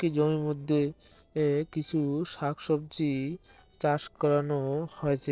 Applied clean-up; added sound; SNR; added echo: neural separator model SepFormer DNS4.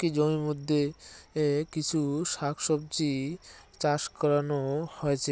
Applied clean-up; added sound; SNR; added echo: none; none; none; none.